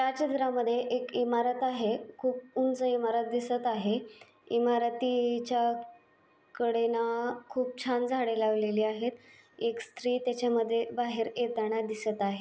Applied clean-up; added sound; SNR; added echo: none; none; none; none.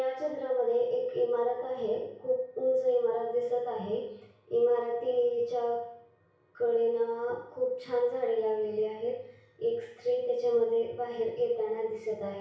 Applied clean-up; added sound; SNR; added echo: none; none; none; reverberation time 0.6 s.